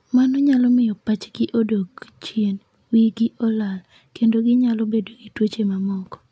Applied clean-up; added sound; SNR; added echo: none; none; none; none.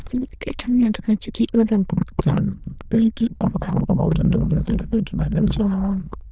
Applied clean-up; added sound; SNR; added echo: neural diffusion model UNIVERSE++.